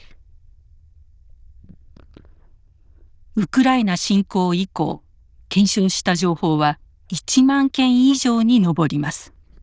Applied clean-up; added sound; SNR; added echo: neural diffusion model UNIVERSE++.